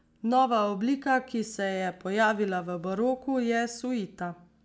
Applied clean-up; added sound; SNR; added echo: none; none; none; none.